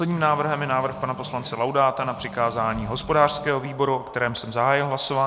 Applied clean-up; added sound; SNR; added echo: none; Strum; 16 dB; none.